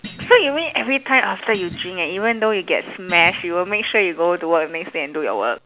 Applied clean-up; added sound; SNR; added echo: none; Thump, thud; 20 dB; none.